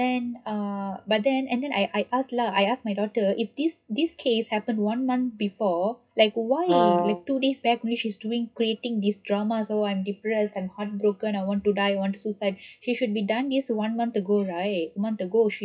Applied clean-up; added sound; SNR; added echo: classical method WPE with log-MMSE.